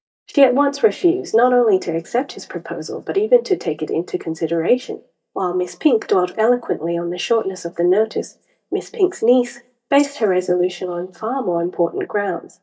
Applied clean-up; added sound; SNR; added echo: neural mask model DeepFilterNet 3.